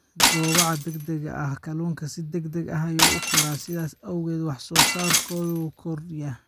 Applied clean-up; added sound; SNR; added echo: none; Shatter; -3 dB; none.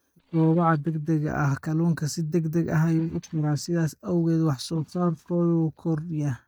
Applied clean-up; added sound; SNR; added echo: neural mask model DeepFilterNet 3.